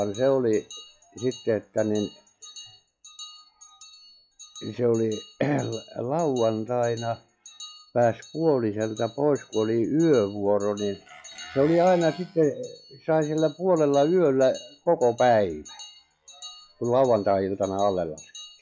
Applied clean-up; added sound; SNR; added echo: classical method log-MMSE.